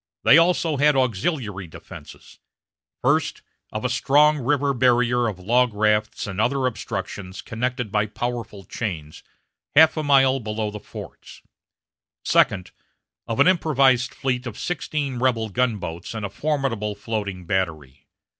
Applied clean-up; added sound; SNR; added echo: none; none; none; none.